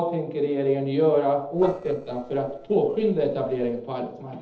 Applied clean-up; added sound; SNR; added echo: neural separator model SepFormer DNS4.